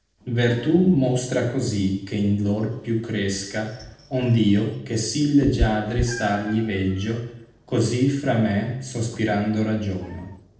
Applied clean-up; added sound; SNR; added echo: neural separator model SepFormer DNS4.